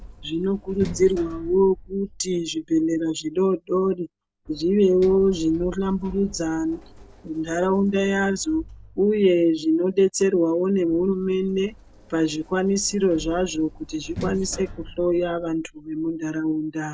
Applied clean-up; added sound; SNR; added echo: none; Sliding door; 18 dB; none.